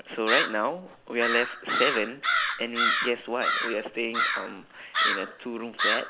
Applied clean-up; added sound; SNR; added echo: none; Crow; -1 dB; none.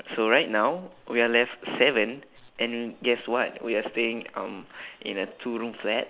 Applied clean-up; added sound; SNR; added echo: none; none; none; none.